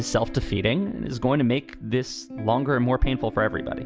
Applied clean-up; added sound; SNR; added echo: none; none; none; none.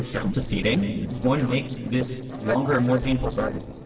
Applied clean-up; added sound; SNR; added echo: neural separator model SepFormer DNS4.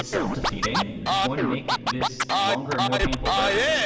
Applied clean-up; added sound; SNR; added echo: none; Scratching (performance technique); -4 dB; reverberation time 2.4 s.